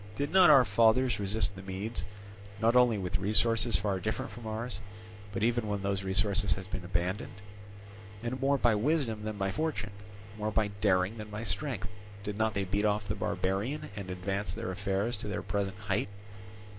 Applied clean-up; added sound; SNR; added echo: none; Engine; 15 dB; none.